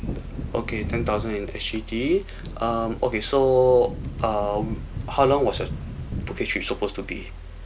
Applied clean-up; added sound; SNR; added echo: none; Thunder / Wind; 10 dB; none.